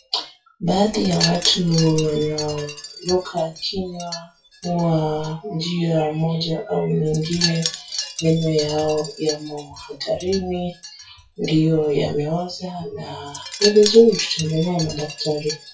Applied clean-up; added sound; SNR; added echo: classical method WPE with log-MMSE.